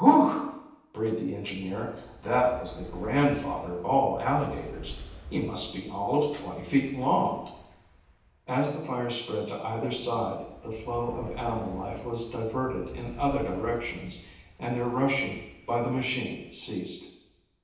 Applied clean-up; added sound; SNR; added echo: none; Fire; 18 dB; reverberation time 0.9 s.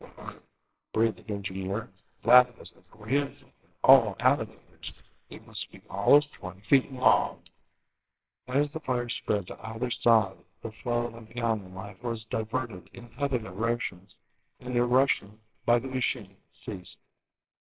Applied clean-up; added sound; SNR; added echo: neural separator model SepFormer WHAMR!.